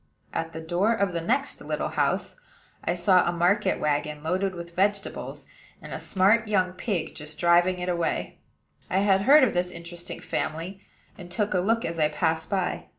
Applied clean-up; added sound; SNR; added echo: none; none; none; none.